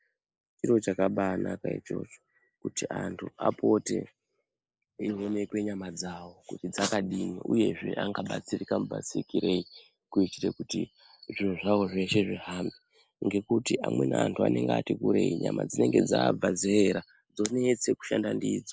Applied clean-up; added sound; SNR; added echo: neural mask model Resemble Enhance denoiser.